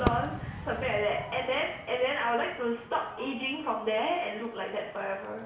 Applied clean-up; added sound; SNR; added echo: none; Crowd / Fireworks; 9 dB; reverberation time 0.6 s.